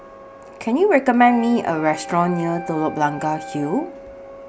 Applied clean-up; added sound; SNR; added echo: none; Wind instrument, woodwind instrument; 14 dB; none.